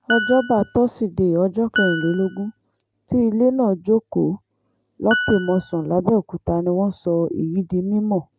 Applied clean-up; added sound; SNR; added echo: none; Piano; 8 dB; none.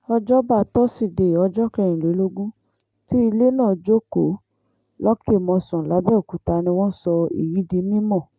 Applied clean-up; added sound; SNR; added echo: none; none; none; none.